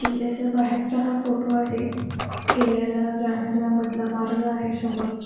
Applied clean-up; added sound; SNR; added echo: none; Squeak; 10 dB; reverberation time 1.0 s.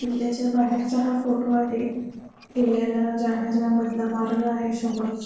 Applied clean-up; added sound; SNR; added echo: neural separator model SepFormer DNS4.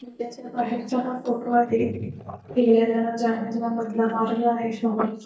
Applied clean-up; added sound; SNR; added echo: neural mask model DeepFilterNet 3.